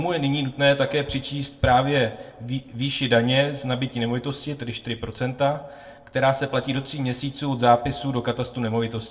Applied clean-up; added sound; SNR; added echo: neural separator model SepFormer DNS4.